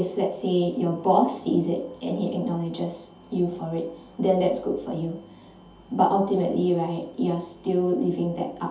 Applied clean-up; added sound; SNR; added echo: none; none; none; reverberation time 0.5 s.